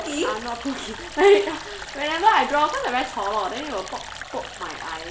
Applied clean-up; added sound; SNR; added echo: none; Stream; 13 dB; none.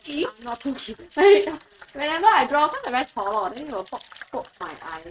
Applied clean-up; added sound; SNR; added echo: neural mask model RNNoise.